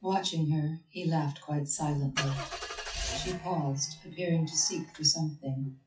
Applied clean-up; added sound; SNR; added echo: classical method WPE with log-MMSE.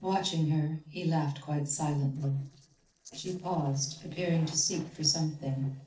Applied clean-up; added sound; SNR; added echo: neural separator model SepFormer DNS4.